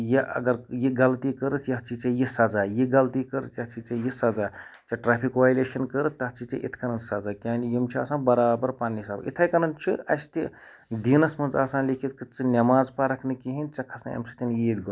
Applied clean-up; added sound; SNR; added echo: none; none; none; none.